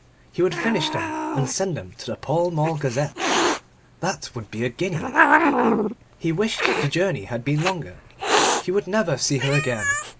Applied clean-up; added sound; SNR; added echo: none; Hiss; 0 dB; none.